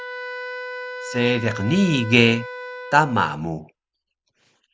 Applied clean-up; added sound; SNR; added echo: none; Wind instrument, woodwind instrument; 12 dB; none.